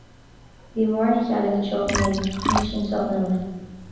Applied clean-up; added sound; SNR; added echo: none; Liquid; 7 dB; reverberation time 1.1 s.